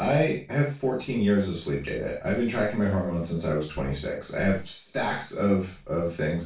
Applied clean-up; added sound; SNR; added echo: none; none; none; reverberation time 0.3 s.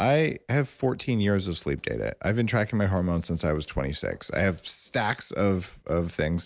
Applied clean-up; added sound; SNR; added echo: none; none; none; none.